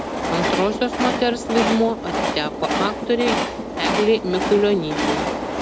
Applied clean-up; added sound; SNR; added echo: none; Train; 2 dB; none.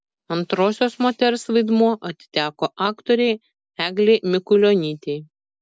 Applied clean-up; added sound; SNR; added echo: none; none; none; none.